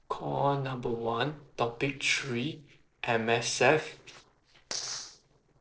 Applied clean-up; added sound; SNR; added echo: neural separator model SepFormer DNS4.